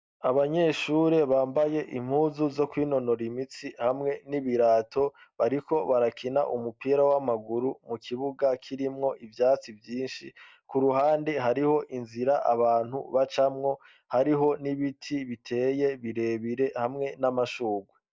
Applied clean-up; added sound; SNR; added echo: none; none; none; none.